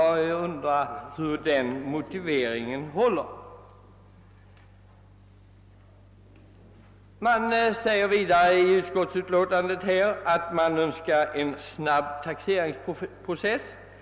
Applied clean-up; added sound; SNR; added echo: none; none; none; none.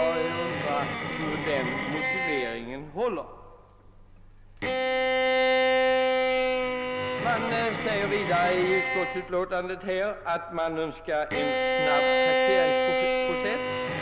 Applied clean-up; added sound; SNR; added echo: none; Bowed string instrument; -4 dB; none.